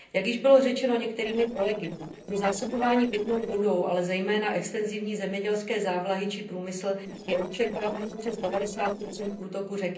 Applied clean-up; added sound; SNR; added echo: neural separator model SepFormer DNS4.